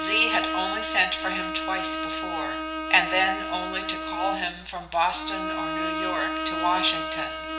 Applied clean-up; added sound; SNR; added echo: none; Bowed string instrument; 3 dB; reverberation time 0.8 s.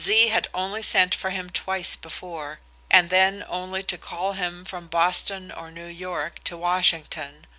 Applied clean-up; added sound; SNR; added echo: none; none; none; none.